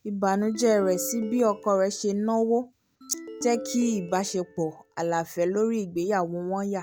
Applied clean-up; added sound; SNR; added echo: none; Ringtone; 14 dB; none.